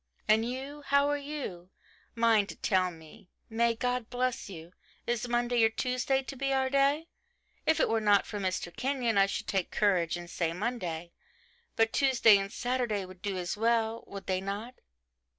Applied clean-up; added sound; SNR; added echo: none; none; none; none.